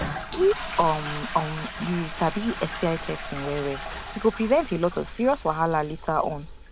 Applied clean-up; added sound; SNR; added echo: none; Toilet flush; 9 dB; none.